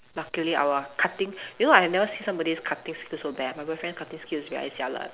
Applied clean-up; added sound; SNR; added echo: none; none; none; none.